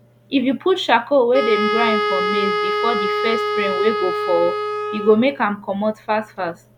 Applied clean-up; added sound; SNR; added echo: none; Wind instrument, woodwind instrument; 3 dB; none.